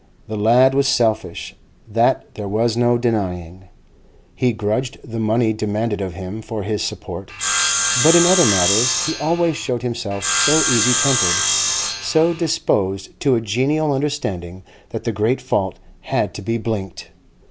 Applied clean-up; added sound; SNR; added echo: none; Sawing; -1 dB; none.